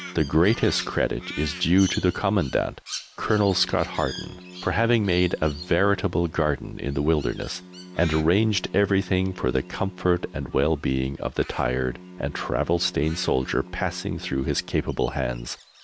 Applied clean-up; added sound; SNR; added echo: none; Crow + Bowed string instrument; 16 dB; none.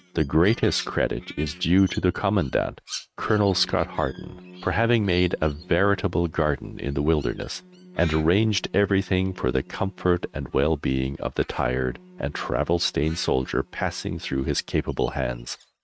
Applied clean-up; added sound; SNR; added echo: neural mask model RNNoise.